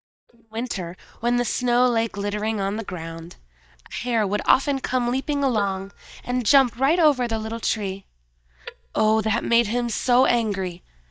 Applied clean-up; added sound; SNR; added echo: neural mask model DeepFilterNet 3.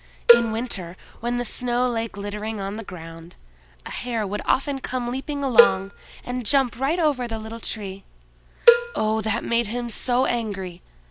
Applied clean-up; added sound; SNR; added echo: none; Cowbell; -1 dB; none.